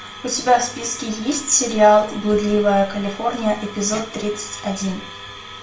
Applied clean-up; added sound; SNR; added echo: none; none; none; reverberation time 0.4 s.